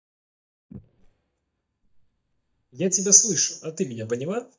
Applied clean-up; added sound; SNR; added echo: neural mask model DeepFilterNet 3.